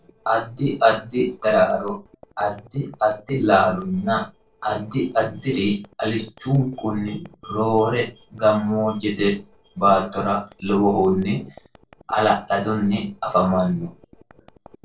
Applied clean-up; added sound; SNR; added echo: neural separator model SepFormer DNS4.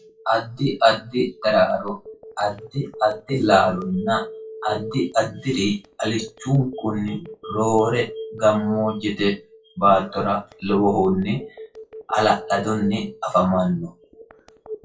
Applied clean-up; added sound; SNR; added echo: classical method WPE with log-MMSE.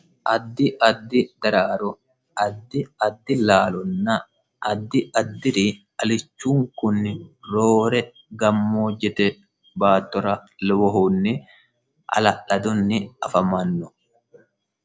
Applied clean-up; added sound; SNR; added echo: none; none; none; none.